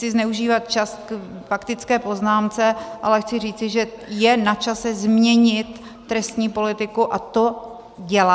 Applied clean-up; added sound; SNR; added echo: none; none; none; none.